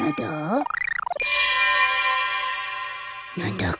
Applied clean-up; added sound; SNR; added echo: none; none; none; none.